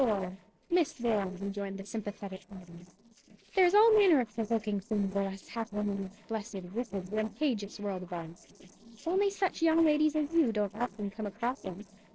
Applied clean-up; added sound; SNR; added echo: neural separator model SepFormer DNS4.